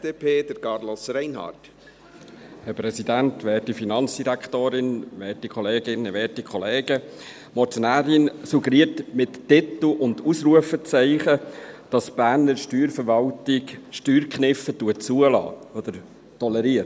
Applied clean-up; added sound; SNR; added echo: none; none; none; none.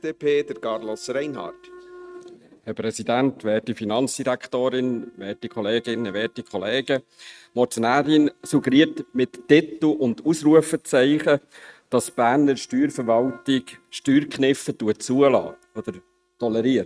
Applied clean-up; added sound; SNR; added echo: neural mask model RNNoise.